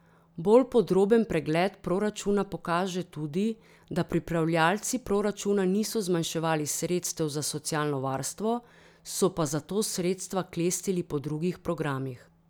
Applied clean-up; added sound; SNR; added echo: none; none; none; none.